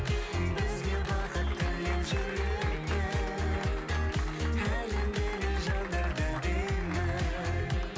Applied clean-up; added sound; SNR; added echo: none; Applause; 15 dB; none.